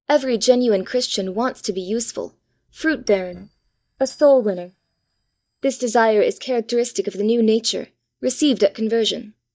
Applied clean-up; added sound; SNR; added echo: neural mask model DeepFilterNet 3.